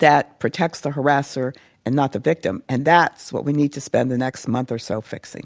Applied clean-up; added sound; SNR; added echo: none; none; none; none.